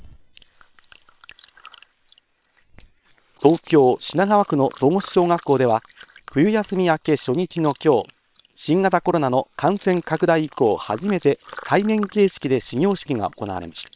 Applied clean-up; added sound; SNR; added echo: neural separator model SepFormer WHAM!.